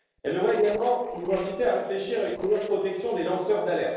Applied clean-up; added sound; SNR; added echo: neural separator model SepFormer DNS4.